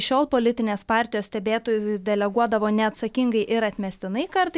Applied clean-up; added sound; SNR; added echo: none; none; none; none.